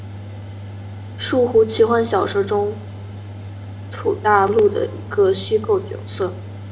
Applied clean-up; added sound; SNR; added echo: none; Mechanical fan; 12 dB; reverberation time 1.4 s.